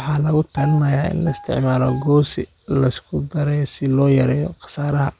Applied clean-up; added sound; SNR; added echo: none; Guitar; 16 dB; none.